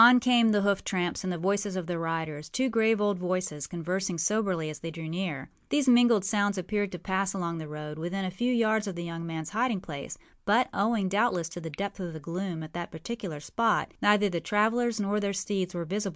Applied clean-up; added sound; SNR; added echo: none; none; none; none.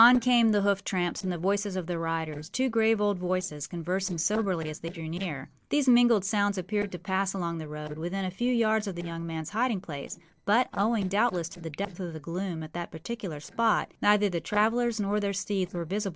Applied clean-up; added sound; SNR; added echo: neural separator model SepFormer DNS4.